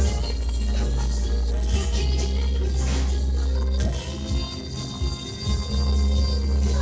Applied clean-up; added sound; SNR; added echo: neural separator model SepFormer DNS4.